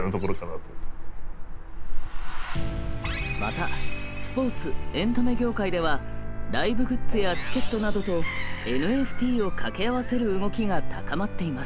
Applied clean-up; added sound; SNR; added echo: none; Gull, seagull / Fowl; -4 dB; none.